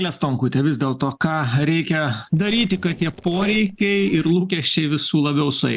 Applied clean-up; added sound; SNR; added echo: neural separator model SepFormer DNS4.